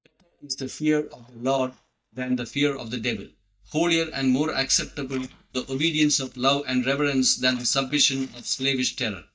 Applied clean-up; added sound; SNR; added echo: neural mask model DeepFilterNet 3.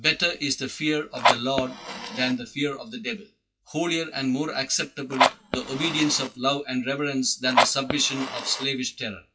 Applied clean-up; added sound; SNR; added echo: classical method WPE with log-MMSE.